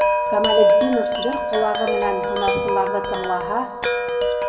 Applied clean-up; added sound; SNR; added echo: none; Wind chime; -4 dB; reverberation time 1.3 s.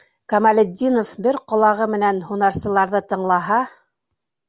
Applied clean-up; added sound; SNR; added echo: none; none; none; none.